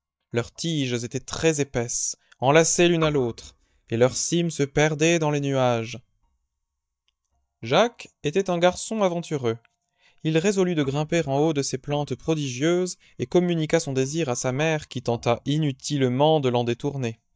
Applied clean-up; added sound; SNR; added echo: neural mask model DeepFilterNet 3.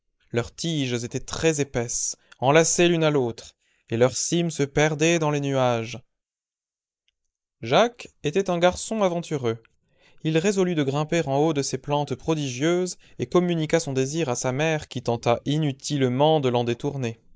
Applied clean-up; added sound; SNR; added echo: neural mask model Resemble Enhance denoiser.